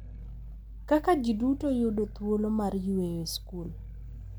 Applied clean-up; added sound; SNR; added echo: none; Growling; 12 dB; none.